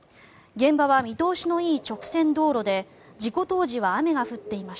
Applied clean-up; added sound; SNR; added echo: none; none; none; none.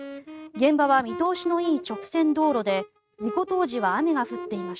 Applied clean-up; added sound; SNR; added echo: neural mask model RNNoise.